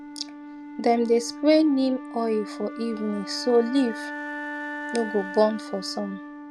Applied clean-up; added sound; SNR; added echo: none; Wind instrument, woodwind instrument; 11 dB; none.